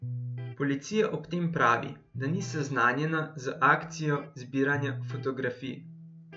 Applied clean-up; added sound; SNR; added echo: none; Electric guitar; 11 dB; none.